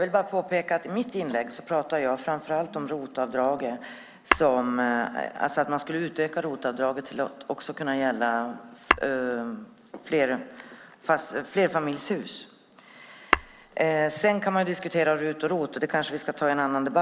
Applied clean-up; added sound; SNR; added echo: none; Tap / Hammer; 6 dB; none.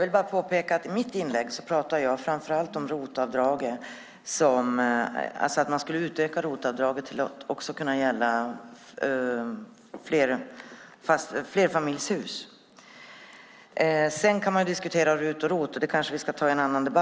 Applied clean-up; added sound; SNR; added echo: none; none; none; none.